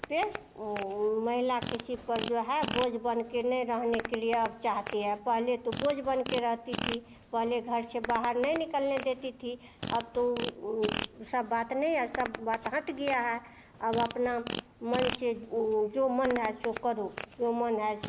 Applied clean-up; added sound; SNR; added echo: none; Fart; 10 dB; none.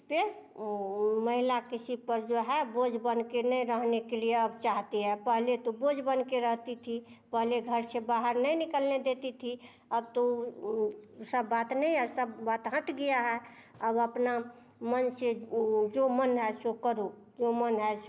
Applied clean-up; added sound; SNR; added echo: none; none; none; none.